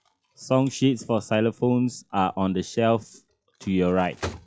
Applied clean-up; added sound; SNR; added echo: classical method log-MMSE.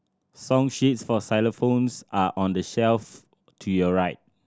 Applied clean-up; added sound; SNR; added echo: none; none; none; none.